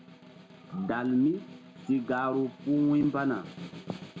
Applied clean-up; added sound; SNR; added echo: none; Snare drum; 17 dB; none.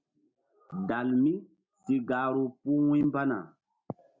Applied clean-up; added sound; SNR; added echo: none; none; none; none.